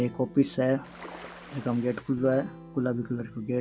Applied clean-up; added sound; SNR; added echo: none; Ocean + Guitar; 17 dB; none.